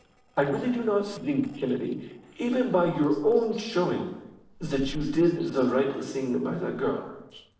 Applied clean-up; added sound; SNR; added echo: neural separator model SepFormer DNS4.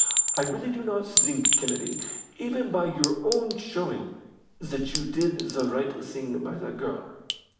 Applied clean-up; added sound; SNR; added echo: none; Chink, clink; 0 dB; reverberation time 0.9 s.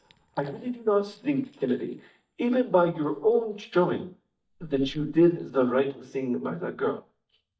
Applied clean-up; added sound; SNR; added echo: neural mask model DeepFilterNet 3.